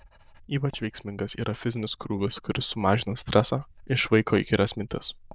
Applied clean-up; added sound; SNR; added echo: neural diffusion model UNIVERSE++.